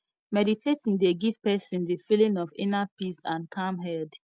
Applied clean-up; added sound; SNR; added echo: none; none; none; none.